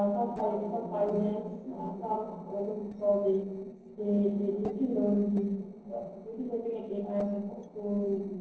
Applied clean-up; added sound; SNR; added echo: neural separator model SepFormer DNS4.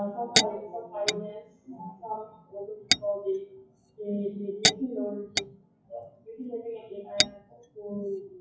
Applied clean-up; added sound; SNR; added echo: classical method WPE with log-MMSE.